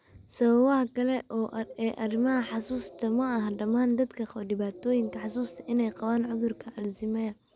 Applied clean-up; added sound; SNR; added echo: none; none; none; none.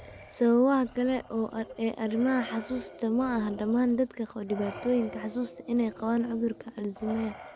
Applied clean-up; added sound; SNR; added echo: none; Respiratory sounds; 18 dB; none.